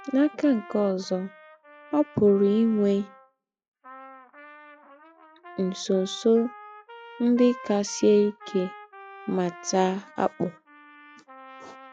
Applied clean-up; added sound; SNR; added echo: classical method log-MMSE.